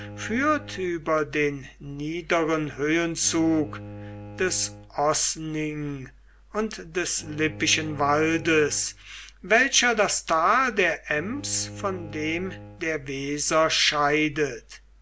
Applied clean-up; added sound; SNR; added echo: none; Bowed string instrument; 18 dB; none.